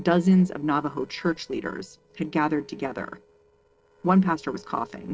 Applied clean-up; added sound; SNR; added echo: neural separator model SepFormer DNS4.